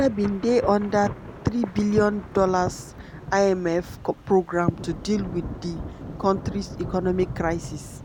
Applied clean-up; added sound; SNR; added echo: none; Thunder / Rain; 12 dB; none.